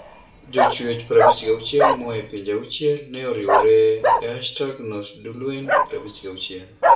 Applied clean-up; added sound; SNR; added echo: none; Bark; -1 dB; reverberation time 0.4 s.